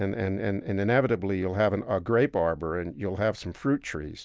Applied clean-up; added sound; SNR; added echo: none; none; none; none.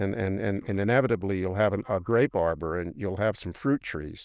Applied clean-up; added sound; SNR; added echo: neural diffusion model UNIVERSE++.